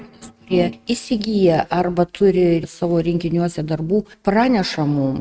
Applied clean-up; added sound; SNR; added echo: neural mask model RNNoise.